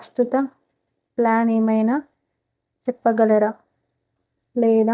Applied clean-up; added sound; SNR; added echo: neural mask model DeepFilterNet 3.